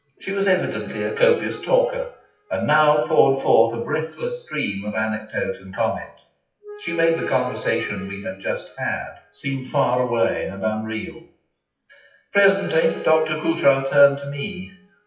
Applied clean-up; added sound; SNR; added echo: classical method WPE with log-MMSE.